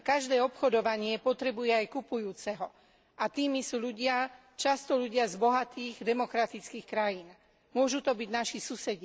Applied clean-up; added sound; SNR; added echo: none; none; none; none.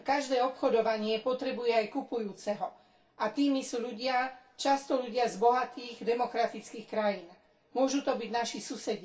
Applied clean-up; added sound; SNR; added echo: none; none; none; reverberation time 0.3 s.